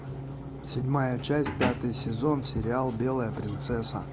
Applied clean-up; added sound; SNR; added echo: none; none; none; none.